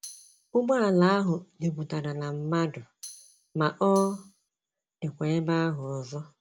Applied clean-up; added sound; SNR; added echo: none; Tambourine; 19 dB; none.